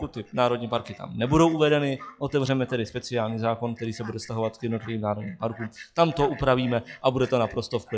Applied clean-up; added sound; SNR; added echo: classical method log-MMSE.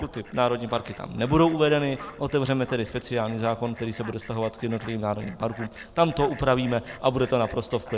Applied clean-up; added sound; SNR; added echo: none; Fowl; 19 dB; none.